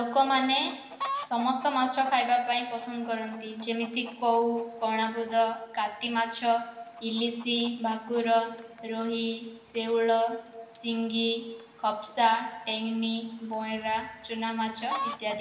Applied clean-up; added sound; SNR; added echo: none; Chicken, rooster; 16 dB; reverberation time 0.8 s.